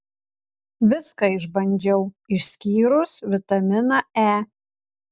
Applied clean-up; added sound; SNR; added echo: none; none; none; none.